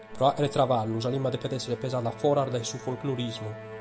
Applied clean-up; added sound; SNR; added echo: none; Musical instrument; 14 dB; reverberation time 0.3 s.